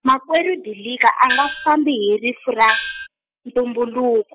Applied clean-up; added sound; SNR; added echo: classical method spectral subtraction.